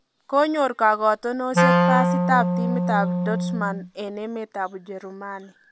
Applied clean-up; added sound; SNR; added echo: none; Wind instrument, woodwind instrument; -3 dB; none.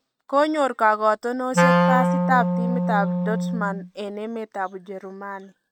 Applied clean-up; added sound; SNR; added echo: neural mask model RNNoise.